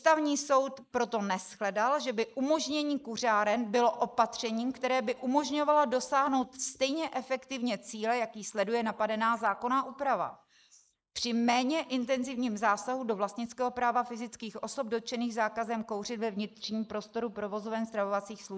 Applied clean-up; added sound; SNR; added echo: neural mask model Resemble Enhance denoiser.